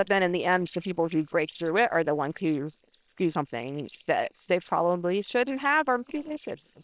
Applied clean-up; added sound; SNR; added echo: neural separator model SepFormer WHAM!.